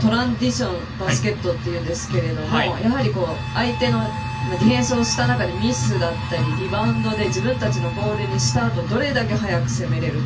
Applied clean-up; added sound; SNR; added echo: none; none; none; reverberation time 0.2 s.